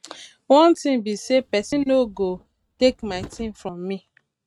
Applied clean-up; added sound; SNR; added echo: neural mask model RNNoise.